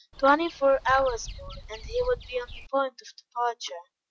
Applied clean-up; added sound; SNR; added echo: none; Bird vocalization, bird call, bird song; 14 dB; none.